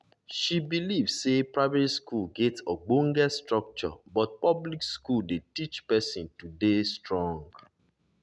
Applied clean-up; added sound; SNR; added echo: none; none; none; none.